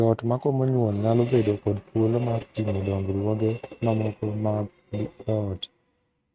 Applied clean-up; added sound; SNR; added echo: neural mask model RNNoise.